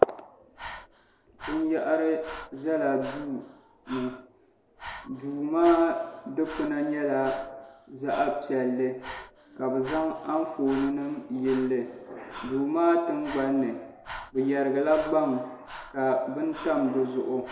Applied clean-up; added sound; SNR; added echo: none; Breathing; 17 dB; none.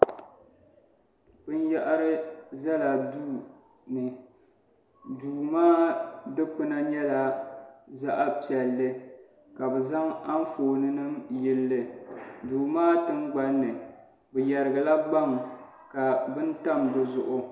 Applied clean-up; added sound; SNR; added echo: none; none; none; none.